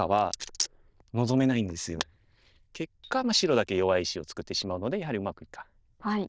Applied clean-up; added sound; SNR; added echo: neural diffusion model UNIVERSE++.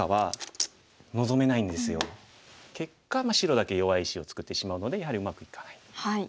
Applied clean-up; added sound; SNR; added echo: none; none; none; none.